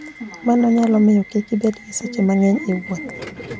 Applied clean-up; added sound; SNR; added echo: none; Subway, metro, underground / Alarm; 15 dB; none.